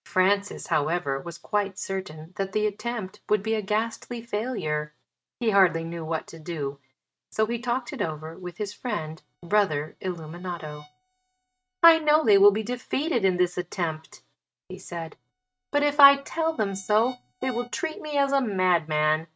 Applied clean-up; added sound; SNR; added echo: neural mask model RNNoise.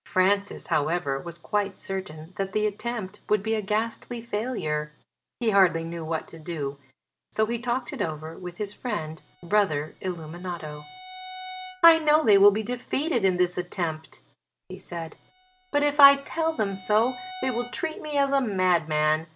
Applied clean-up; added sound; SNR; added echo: none; Bowed string instrument; 17 dB; none.